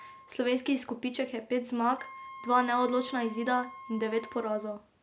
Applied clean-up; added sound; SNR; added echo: none; Wind instrument, woodwind instrument; 17 dB; none.